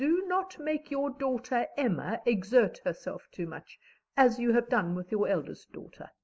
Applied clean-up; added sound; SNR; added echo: neural mask model Resemble Enhance denoiser.